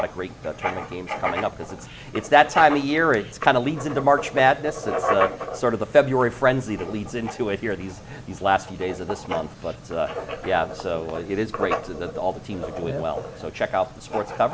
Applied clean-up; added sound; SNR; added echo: none; Writing; 9 dB; none.